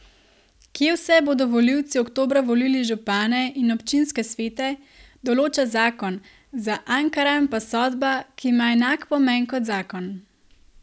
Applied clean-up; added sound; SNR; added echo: none; none; none; none.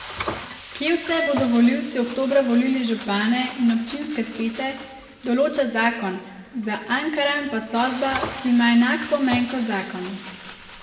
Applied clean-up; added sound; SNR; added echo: none; Frying (food); 13 dB; reverberation time 1.3 s.